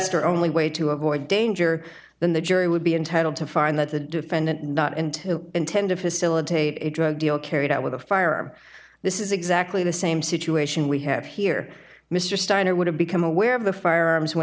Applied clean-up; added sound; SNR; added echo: none; none; none; none.